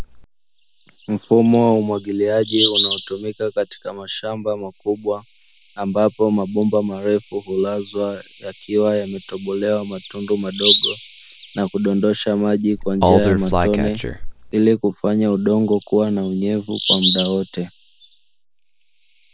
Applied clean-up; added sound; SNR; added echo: none; Bird vocalization, bird call, bird song; 6 dB; none.